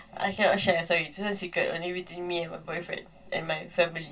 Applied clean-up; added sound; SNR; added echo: none; none; none; reverberation time 0.1 s.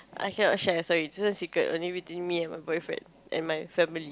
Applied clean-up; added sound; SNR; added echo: none; none; none; none.